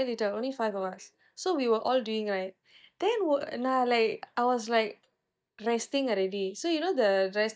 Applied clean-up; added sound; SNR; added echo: neural mask model DeepFilterNet 3.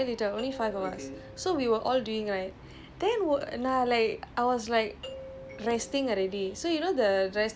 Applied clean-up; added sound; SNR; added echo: none; Doorbell; 18 dB; none.